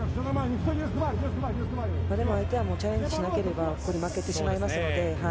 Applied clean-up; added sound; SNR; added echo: none; none; none; none.